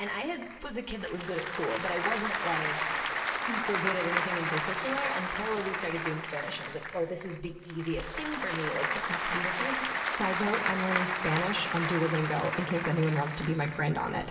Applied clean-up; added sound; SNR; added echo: none; Applause / Crowd; 1 dB; reverberation time 1.4 s.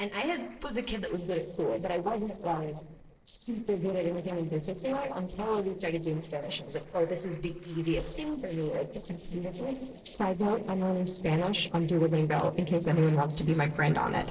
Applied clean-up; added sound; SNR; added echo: neural separator model SepFormer DNS4.